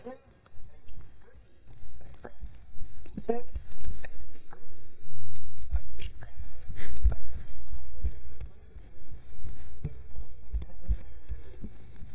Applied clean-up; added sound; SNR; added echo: neural mask model DeepFilterNet 3.